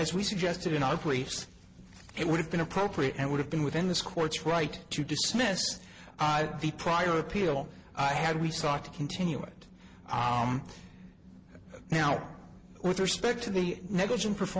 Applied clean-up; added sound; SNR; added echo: none; none; none; none.